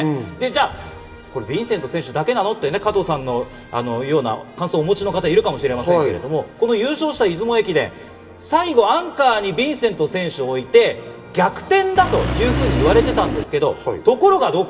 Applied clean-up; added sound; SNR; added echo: none; Engine; 1 dB; reverberation time 2.0 s.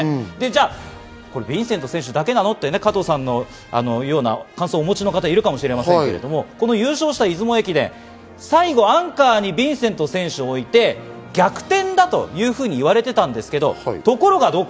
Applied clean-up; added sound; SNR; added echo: none; none; none; none.